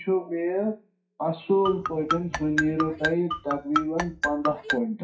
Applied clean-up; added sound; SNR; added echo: classical method WPE with log-MMSE.